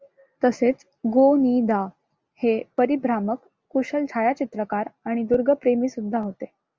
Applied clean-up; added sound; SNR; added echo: none; none; none; none.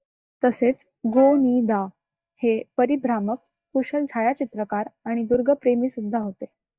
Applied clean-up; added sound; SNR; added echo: neural mask model DeepFilterNet 3.